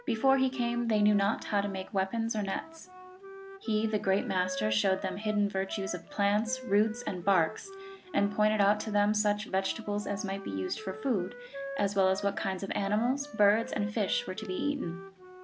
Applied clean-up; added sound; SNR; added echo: none; Wind instrument, woodwind instrument; 15 dB; none.